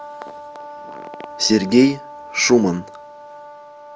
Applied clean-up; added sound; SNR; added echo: none; Brass instrument; 16 dB; none.